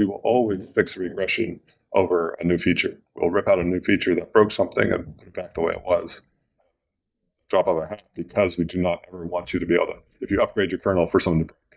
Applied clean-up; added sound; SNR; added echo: neural mask model DeepFilterNet 3.